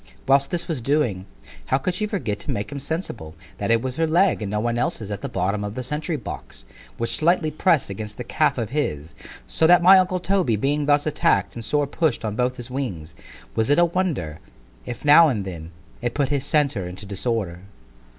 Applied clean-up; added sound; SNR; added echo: none; none; none; none.